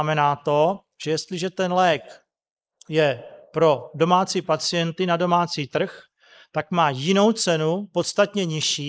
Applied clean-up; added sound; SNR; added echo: neural mask model Resemble Enhance denoiser.